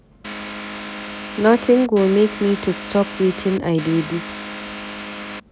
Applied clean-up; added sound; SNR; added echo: none; Vehicle; 9 dB; none.